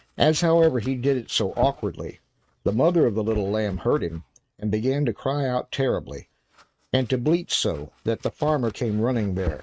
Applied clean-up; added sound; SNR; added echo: neural mask model RNNoise.